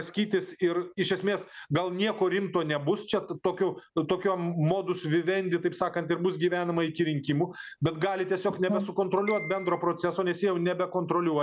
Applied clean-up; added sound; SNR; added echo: none; none; none; none.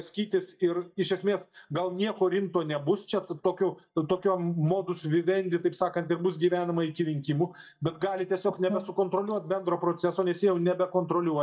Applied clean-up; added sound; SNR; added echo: neural mask model DeepFilterNet 3.